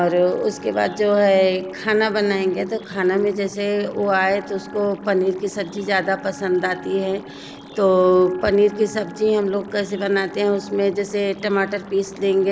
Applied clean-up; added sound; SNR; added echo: none; Liquid + Wind instrument, woodwind instrument; 18 dB; none.